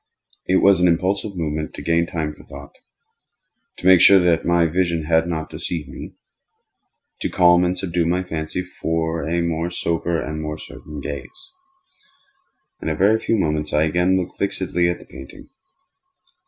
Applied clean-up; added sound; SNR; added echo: none; none; none; none.